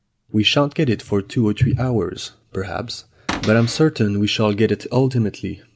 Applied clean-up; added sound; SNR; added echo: none; Cupboard open or close / Door; 9 dB; none.